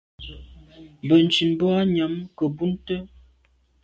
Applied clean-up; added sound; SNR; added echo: none; none; none; none.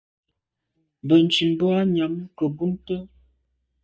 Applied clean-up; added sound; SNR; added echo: neural mask model DeepFilterNet 3.